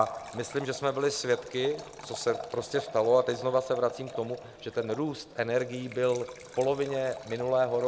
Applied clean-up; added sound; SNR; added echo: none; Liquid; 15 dB; none.